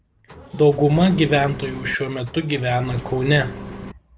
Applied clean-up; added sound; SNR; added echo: none; Engine; 14 dB; none.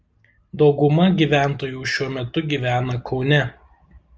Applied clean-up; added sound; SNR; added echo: none; none; none; none.